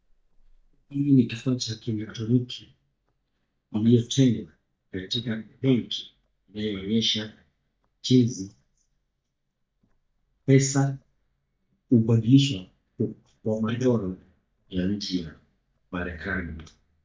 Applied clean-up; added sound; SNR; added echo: neural mask model DeepFilterNet 3.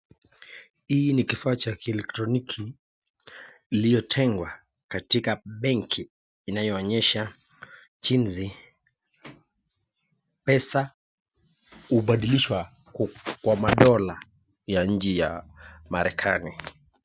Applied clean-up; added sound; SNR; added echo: none; none; none; none.